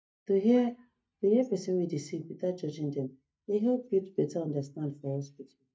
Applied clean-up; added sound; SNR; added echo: neural mask model DeepFilterNet 3.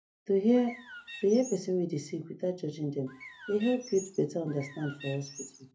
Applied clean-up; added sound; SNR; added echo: none; Bird; 16 dB; reverberation time 0.3 s.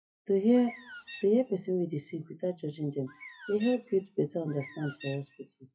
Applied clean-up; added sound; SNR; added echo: classical method WPE with log-MMSE.